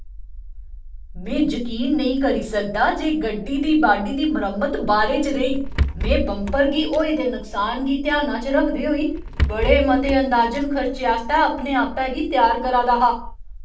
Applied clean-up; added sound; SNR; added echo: none; Rattle / Breathing; 7 dB; reverberation time 0.4 s.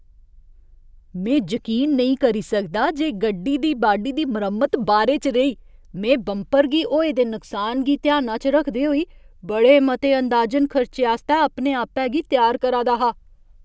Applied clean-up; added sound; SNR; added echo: none; none; none; none.